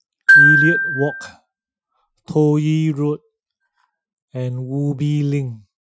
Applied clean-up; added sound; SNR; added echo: classical method Wiener filter.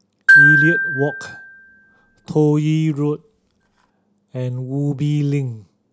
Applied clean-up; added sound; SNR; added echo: none; Glockenspiel; -3 dB; none.